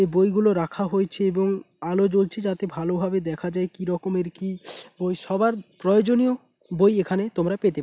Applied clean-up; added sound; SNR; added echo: none; none; none; none.